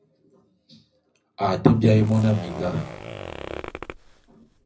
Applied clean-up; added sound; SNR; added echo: none; Zipper (clothing); 13 dB; reverberation time 0.4 s.